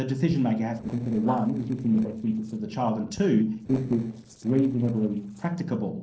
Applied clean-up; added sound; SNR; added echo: neural separator model SepFormer DNS4.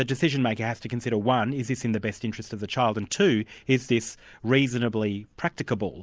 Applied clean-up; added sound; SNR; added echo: none; none; none; none.